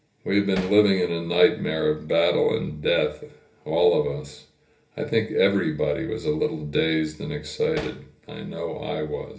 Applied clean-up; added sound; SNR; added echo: none; Hammer; 13 dB; reverberation time 0.3 s.